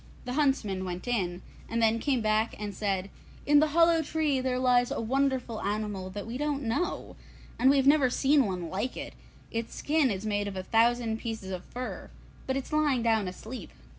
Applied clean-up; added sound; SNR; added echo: none; none; none; none.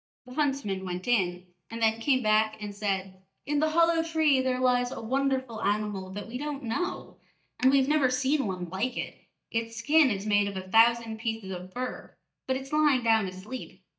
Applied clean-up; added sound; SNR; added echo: neural mask model DeepFilterNet 3.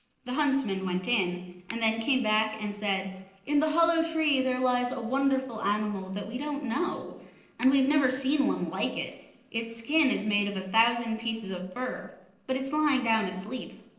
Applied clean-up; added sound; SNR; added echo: neural separator model SepFormer DNS4.